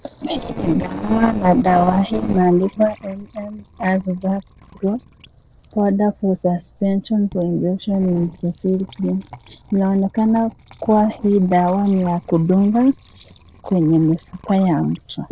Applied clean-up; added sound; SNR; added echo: neural separator model SepFormer DNS4.